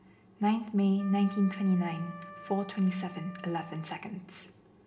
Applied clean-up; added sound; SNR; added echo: none; Wind instrument, woodwind instrument; 17 dB; reverberation time 0.8 s.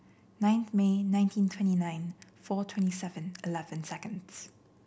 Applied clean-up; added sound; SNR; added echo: none; none; none; none.